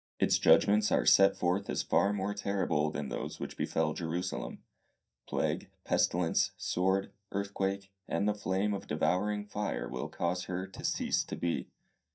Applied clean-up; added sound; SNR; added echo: neural mask model DeepFilterNet 3.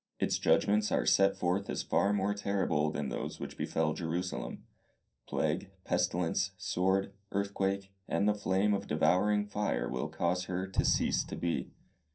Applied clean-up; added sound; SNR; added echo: neural separator model SepFormer DNS4.